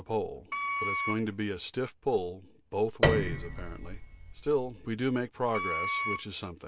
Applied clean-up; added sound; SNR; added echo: none; Wind instrument, woodwind instrument + Piano; 0 dB; none.